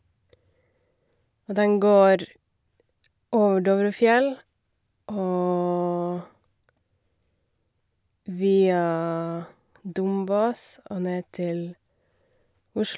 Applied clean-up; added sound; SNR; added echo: none; none; none; none.